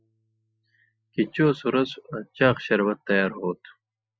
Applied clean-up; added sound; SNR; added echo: classical method Wiener filter.